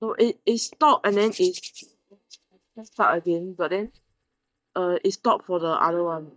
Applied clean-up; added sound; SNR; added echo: neural mask model DeepFilterNet 3.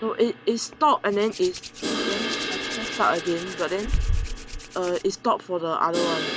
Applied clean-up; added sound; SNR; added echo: none; Hands + Crash cymbal; 4 dB; none.